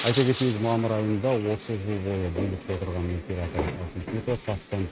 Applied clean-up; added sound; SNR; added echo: neural mask model RNNoise.